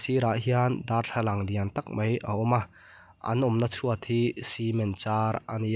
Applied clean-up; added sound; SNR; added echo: none; none; none; none.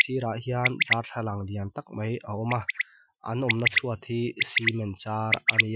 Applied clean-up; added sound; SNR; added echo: classical method Wiener filter.